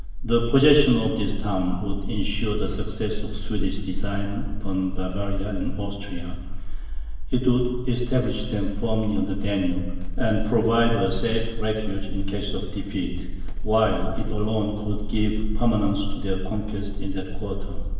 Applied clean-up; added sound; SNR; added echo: none; none; none; reverberation time 1.2 s.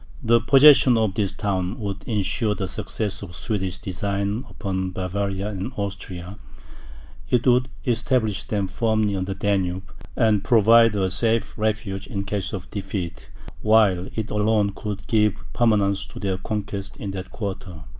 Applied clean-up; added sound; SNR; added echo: none; none; none; none.